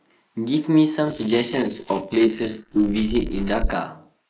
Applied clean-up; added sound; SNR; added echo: neural mask model Resemble Enhance denoiser.